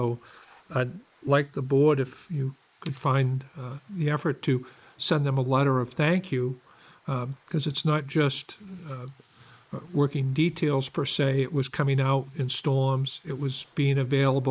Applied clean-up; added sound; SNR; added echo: neural mask model Resemble Enhance denoiser.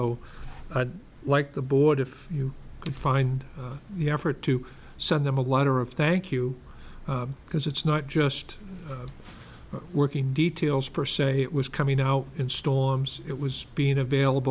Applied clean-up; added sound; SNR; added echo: none; none; none; none.